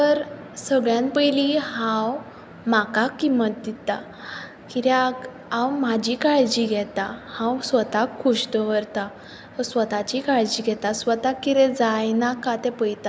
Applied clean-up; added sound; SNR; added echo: none; none; none; none.